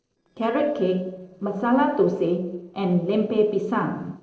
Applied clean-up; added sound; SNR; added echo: neural separator model SepFormer DNS4.